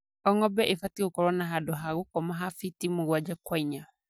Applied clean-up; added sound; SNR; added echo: none; none; none; none.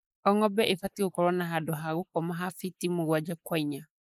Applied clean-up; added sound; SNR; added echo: neural mask model Resemble Enhance denoiser.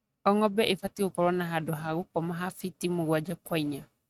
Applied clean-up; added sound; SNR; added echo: neural mask model RNNoise.